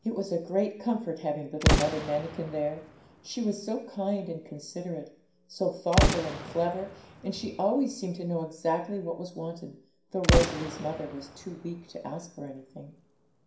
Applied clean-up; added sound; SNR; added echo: none; Explosion; 1 dB; reverberation time 0.5 s.